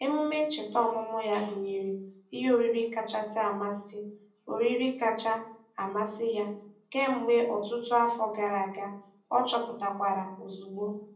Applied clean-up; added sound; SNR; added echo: none; none; none; reverberation time 0.6 s.